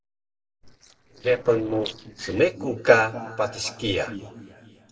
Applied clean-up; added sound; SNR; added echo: neural separator model SepFormer DNS4.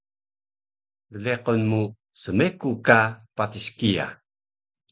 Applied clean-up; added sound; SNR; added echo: none; none; none; none.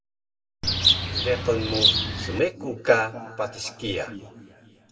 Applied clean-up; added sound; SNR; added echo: none; Bird; -5 dB; reverberation time 1.6 s.